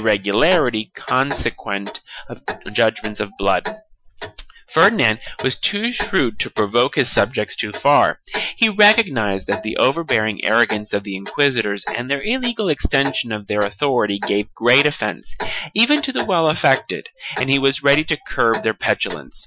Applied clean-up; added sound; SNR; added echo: classical method Wiener filter.